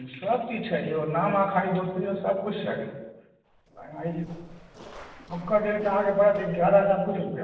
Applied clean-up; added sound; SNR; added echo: neural separator model SepFormer DNS4.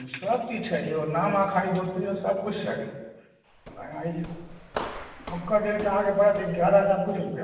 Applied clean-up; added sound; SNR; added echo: none; Walk, footsteps; 14 dB; reverberation time 1.1 s.